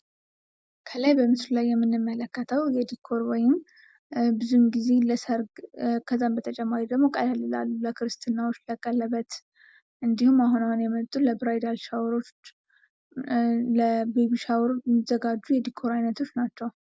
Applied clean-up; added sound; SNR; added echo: none; none; none; none.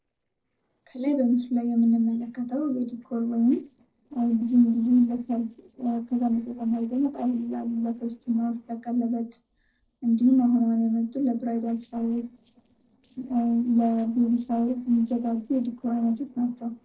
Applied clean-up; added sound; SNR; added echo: neural separator model SepFormer DNS4.